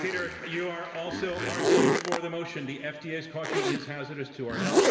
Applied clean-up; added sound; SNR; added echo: none; Zipper (clothing); -4 dB; reverberation time 2.1 s.